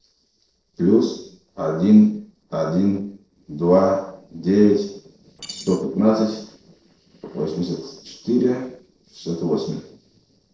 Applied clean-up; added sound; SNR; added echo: neural separator model SepFormer DNS4.